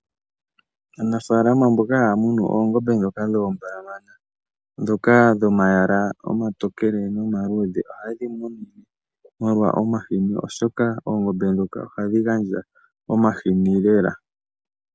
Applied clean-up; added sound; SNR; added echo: none; none; none; none.